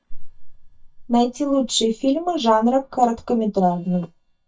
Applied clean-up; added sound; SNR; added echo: neural mask model DeepFilterNet 3.